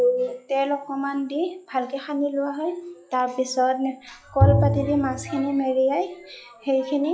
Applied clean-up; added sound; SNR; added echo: classical method log-MMSE.